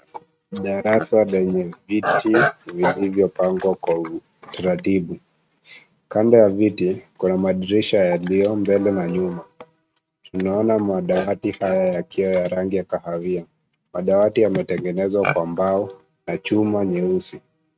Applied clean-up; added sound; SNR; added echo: neural mask model RNNoise.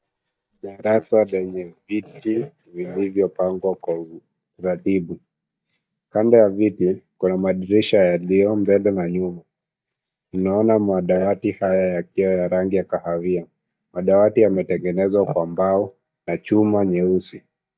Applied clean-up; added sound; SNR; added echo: neural mask model DeepFilterNet 3.